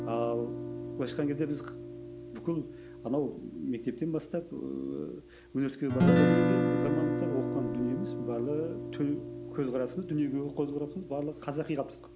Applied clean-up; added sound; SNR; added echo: none; Guitar; -1 dB; none.